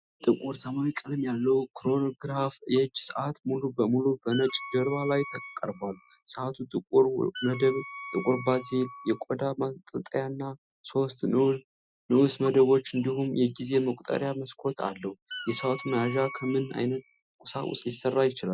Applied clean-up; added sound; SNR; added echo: classical method Wiener filter.